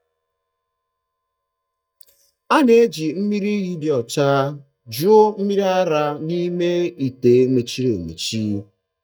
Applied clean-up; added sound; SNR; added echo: neural mask model DeepFilterNet 3.